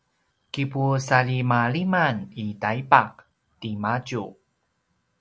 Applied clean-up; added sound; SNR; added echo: none; none; none; none.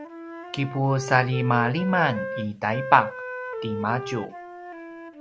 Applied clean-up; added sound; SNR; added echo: none; Wind instrument, woodwind instrument; 9 dB; none.